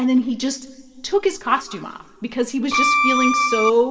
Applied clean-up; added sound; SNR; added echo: none; Bowed string instrument; -3 dB; reverberation time 2.3 s.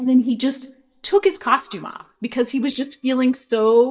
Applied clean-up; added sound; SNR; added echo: neural mask model DeepFilterNet 3.